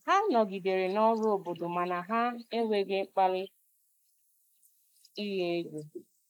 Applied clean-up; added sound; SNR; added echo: neural mask model Resemble Enhance denoiser.